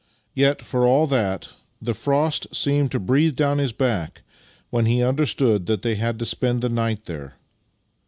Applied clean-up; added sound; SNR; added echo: none; none; none; none.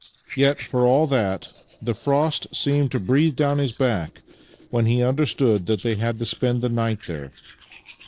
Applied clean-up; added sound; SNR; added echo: neural separator model SepFormer DNS4.